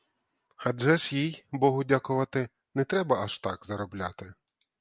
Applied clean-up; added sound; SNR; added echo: none; none; none; none.